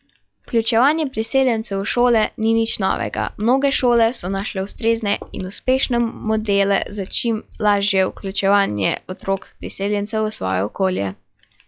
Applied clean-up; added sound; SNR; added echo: classical method log-MMSE.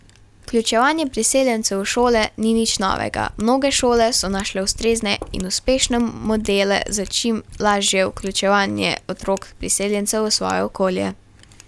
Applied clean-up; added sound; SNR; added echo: none; Mechanisms; 19 dB; none.